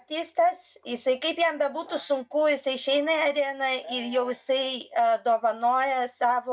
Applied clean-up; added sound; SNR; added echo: neural mask model DeepFilterNet 3.